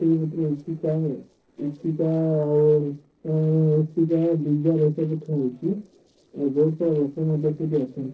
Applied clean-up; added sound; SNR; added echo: neural separator model SepFormer DNS4.